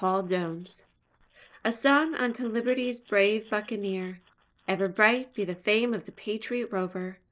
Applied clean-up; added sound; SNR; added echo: neural separator model SepFormer DNS4.